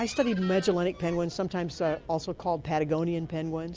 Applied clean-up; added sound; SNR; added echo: none; none; none; none.